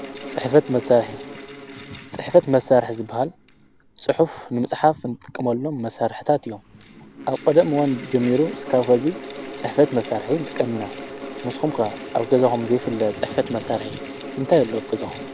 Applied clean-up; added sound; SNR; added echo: none; Mechanical fan; 14 dB; none.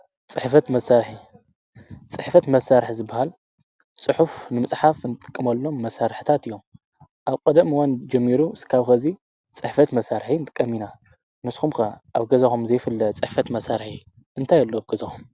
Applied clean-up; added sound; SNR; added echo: none; none; none; none.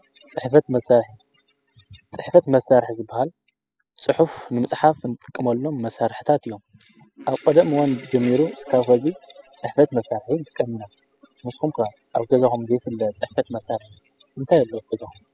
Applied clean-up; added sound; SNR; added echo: classical method spectral subtraction.